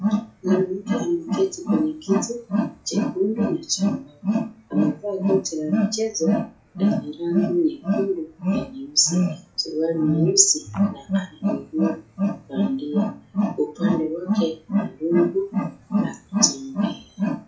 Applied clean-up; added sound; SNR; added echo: classical method WPE with log-MMSE.